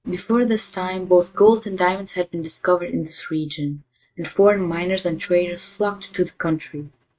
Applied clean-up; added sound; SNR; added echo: neural mask model RNNoise.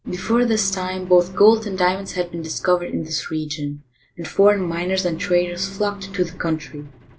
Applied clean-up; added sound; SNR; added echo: none; Engine; 16 dB; none.